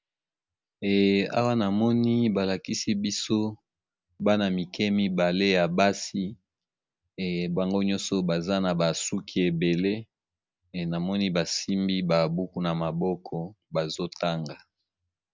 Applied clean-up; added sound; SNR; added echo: none; none; none; none.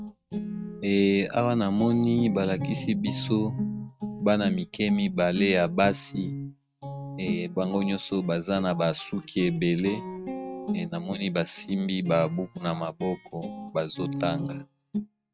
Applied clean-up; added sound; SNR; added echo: neural mask model RNNoise.